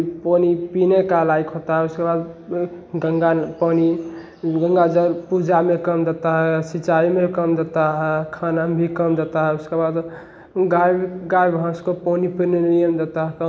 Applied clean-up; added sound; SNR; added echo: none; none; none; none.